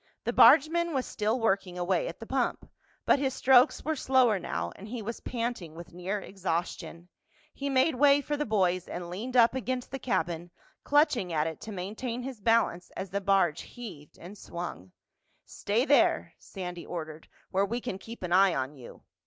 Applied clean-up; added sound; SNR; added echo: none; none; none; none.